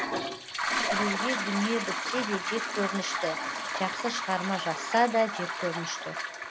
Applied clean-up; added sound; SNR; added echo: none; Toilet flush; 1 dB; none.